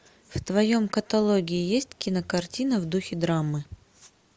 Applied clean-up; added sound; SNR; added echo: none; none; none; none.